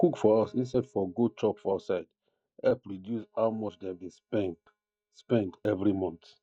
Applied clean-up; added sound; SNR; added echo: neural mask model DeepFilterNet 3.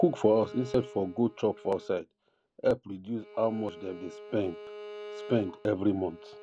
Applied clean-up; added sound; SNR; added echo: none; Bowed string instrument; 16 dB; none.